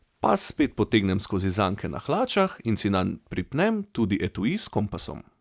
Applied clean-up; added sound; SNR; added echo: none; none; none; none.